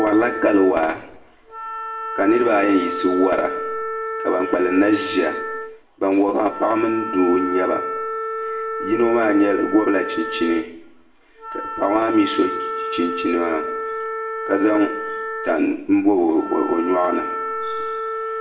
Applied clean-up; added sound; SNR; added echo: none; Wind instrument, woodwind instrument; 6 dB; reverberation time 0.7 s.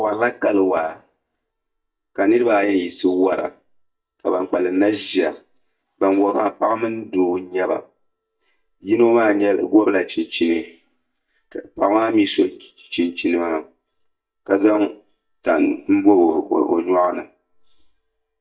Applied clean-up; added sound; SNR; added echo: neural mask model DeepFilterNet 3.